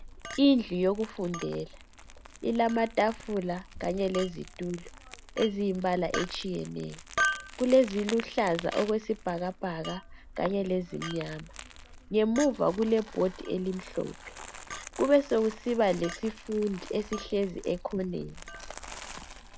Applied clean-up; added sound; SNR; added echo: none; Crumpling, crinkling + Chink, clink; 12 dB; none.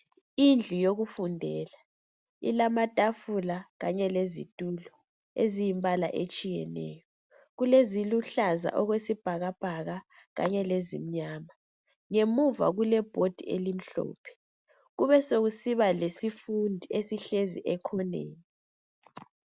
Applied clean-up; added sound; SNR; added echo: none; none; none; none.